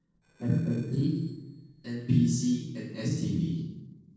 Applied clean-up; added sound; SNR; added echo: neural separator model SepFormer DNS4.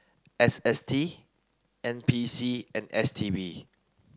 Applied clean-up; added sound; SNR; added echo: none; none; none; none.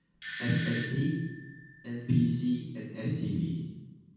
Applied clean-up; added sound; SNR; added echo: none; Doorbell; 0 dB; reverberation time 1.2 s.